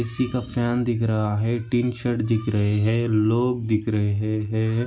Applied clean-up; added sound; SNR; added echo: none; none; none; none.